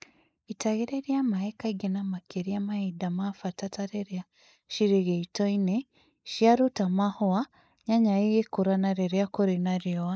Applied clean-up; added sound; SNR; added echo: neural mask model Resemble Enhance denoiser.